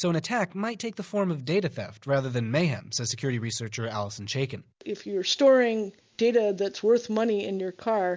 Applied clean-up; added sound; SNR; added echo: none; none; none; none.